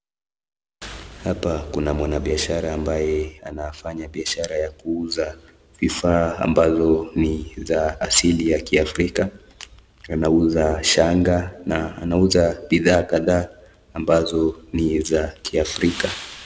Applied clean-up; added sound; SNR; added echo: none; none; none; none.